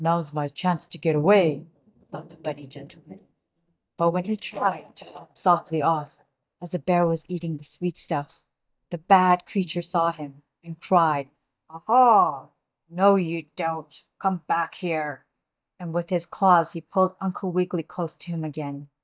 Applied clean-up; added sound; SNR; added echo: neural mask model DeepFilterNet 3.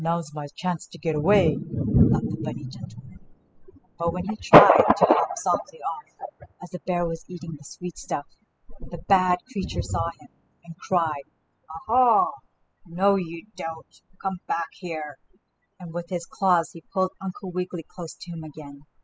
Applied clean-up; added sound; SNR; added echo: classical method spectral subtraction.